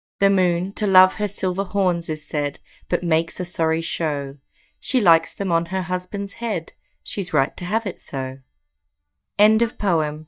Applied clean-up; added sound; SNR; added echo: neural mask model DeepFilterNet 3.